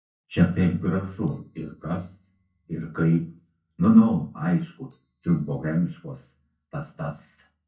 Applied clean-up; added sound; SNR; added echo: neural mask model DeepFilterNet 3.